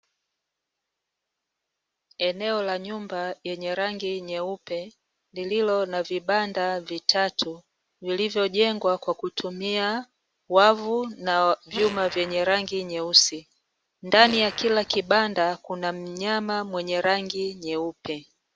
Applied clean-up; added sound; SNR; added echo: none; Fart; 13 dB; none.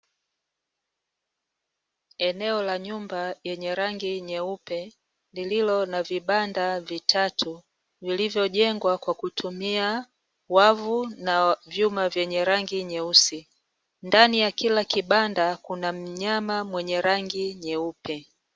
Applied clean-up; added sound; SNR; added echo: none; none; none; none.